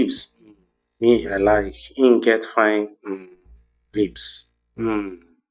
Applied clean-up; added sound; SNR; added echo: neural mask model DeepFilterNet 3.